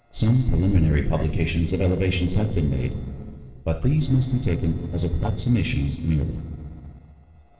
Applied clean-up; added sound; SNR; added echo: neural separator model SepFormer DNS4.